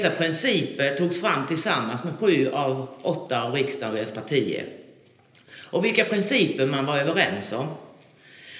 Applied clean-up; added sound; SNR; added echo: none; none; none; reverberation time 1.4 s.